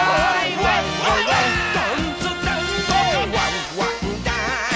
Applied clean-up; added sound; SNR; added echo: none; none; none; none.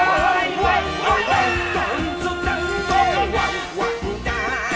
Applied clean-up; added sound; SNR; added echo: none; none; none; reverberation time 1.6 s.